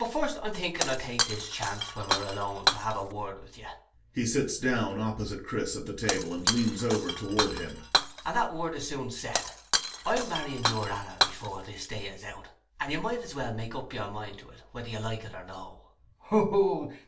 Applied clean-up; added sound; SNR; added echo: none; Shatter; 0 dB; reverberation time 0.3 s.